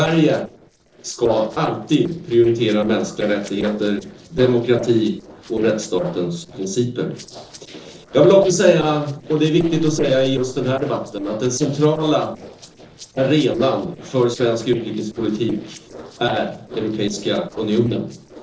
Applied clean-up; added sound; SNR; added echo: neural separator model SepFormer DNS4.